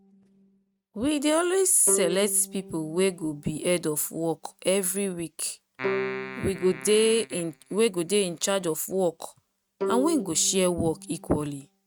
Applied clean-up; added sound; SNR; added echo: neural mask model RNNoise.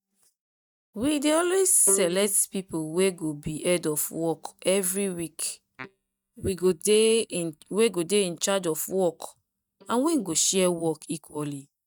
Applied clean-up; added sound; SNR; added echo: neural mask model DeepFilterNet 3.